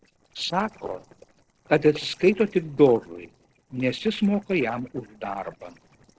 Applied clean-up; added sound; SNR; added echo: neural separator model SepFormer DNS4.